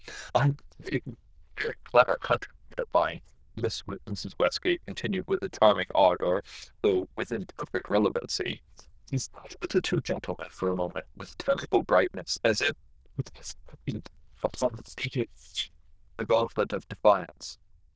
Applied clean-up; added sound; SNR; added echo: neural diffusion model UNIVERSE++.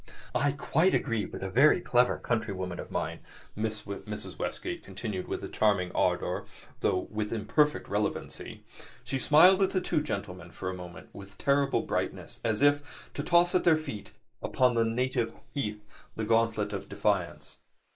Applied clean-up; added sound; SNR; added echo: neural mask model Resemble Enhance denoiser.